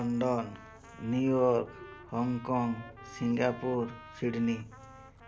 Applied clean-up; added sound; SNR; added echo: none; Trumpet + Bus; 19 dB; none.